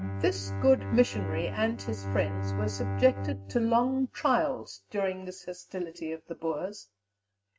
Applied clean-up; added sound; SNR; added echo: neural mask model RNNoise.